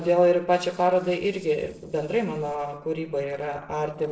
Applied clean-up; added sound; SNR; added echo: neural separator model SepFormer DNS4.